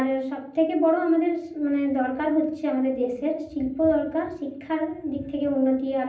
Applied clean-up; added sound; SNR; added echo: none; none; none; reverberation time 0.6 s.